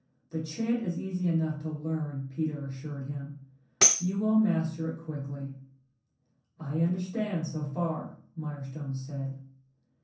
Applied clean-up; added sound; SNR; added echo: none; Tambourine; -3 dB; reverberation time 0.6 s.